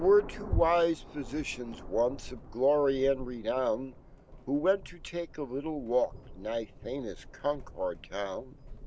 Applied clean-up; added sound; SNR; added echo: none; Thunder; 15 dB; none.